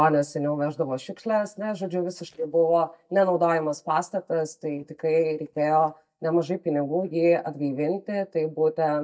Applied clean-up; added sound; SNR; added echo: neural mask model DeepFilterNet 3.